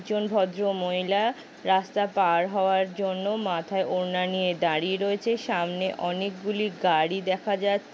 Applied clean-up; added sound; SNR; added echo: none; none; none; none.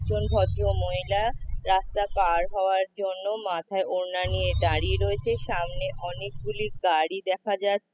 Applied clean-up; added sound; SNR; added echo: classical method spectral subtraction.